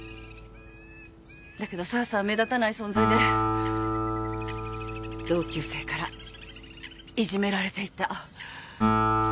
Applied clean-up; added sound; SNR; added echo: none; Acoustic guitar; -1 dB; none.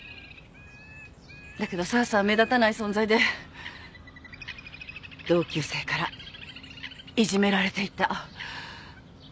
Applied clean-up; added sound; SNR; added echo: none; none; none; none.